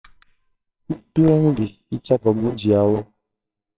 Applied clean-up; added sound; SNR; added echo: neural separator model SepFormer WHAMR!.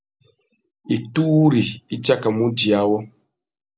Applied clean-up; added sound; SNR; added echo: none; none; none; none.